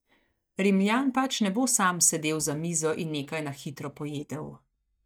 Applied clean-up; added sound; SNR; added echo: neural mask model DeepFilterNet 3.